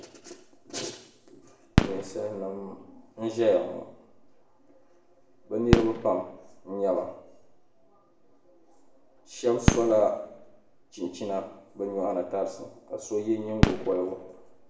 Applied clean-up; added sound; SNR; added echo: none; Fireworks; 2 dB; reverberation time 0.7 s.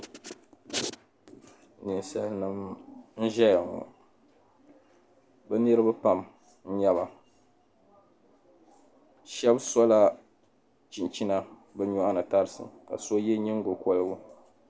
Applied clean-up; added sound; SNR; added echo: none; none; none; none.